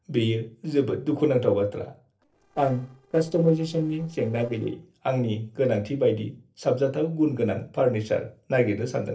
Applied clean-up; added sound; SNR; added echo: neural separator model SepFormer DNS4.